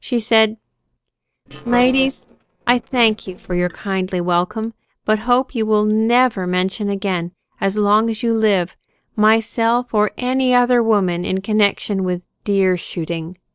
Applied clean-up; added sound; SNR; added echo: neural separator model SepFormer DNS4.